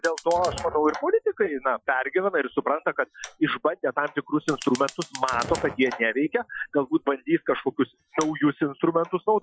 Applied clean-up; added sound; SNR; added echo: classical method Wiener filter.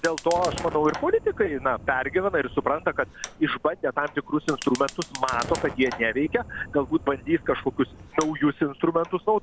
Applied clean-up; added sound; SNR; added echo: none; Fire; 14 dB; none.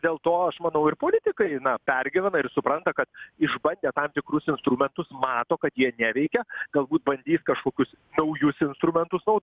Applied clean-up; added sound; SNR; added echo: none; none; none; none.